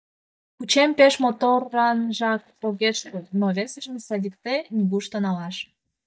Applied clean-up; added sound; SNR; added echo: neural mask model DeepFilterNet 3.